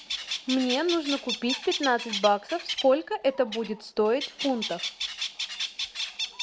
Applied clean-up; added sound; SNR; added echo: none; Bird; 6 dB; none.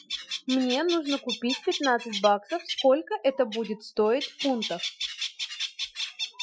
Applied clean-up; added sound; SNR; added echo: classical method Wiener filter.